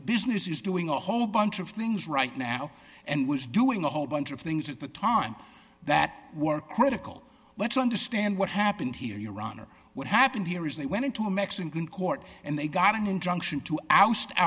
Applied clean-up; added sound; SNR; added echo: none; none; none; none.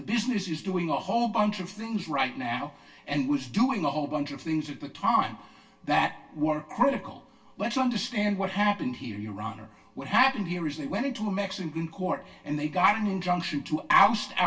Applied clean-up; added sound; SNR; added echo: none; none; none; reverberation time 0.2 s.